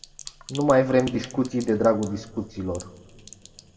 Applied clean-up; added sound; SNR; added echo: none; Sink (filling or washing); 20 dB; reverberation time 1.6 s.